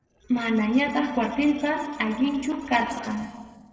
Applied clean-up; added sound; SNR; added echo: neural separator model SepFormer DNS4.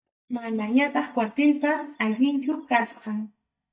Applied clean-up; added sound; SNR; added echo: neural mask model DeepFilterNet 3.